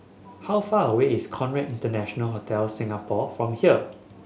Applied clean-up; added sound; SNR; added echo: none; none; none; none.